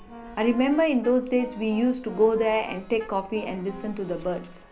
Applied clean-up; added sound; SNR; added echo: none; Church bell + Wind instrument, woodwind instrument; 18 dB; none.